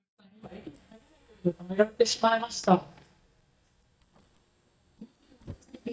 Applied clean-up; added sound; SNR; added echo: neural mask model DeepFilterNet 3.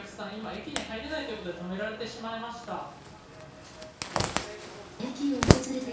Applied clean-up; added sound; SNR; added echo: none; Zipper (clothing); -3 dB; reverberation time 0.6 s.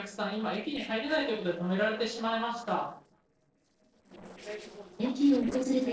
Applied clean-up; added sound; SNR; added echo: neural separator model SepFormer DNS4.